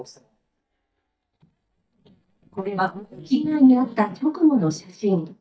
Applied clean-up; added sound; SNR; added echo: neural mask model DeepFilterNet 3.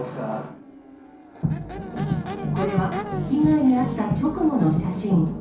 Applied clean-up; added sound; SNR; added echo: none; Crowd / Race car, auto racing / Accelerating, revving, vroom; 14 dB; reverberation time 0.6 s.